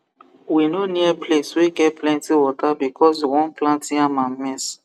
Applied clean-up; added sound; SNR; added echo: none; none; none; none.